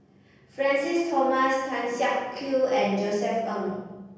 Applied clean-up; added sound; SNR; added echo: none; none; none; reverberation time 1.3 s.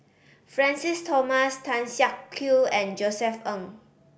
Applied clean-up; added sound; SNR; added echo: none; none; none; none.